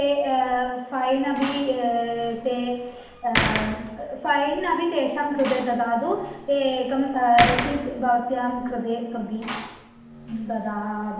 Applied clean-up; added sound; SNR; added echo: none; Slam; 9 dB; reverberation time 0.8 s.